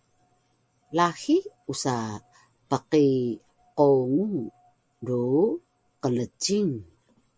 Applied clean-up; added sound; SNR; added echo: none; none; none; none.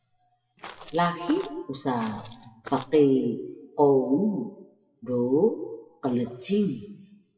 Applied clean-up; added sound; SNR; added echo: classical method WPE with log-MMSE.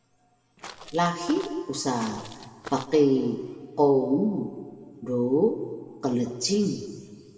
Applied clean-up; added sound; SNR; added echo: none; Walk, footsteps; 17 dB; reverberation time 1.8 s.